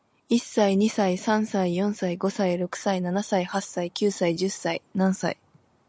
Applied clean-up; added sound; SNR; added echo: none; none; none; none.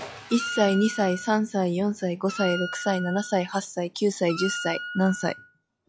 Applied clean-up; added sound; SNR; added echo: classical method log-MMSE.